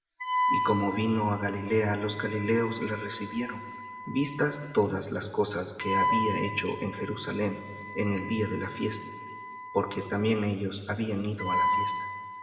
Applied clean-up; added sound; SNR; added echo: none; Wind instrument, woodwind instrument; 4 dB; reverberation time 1.7 s.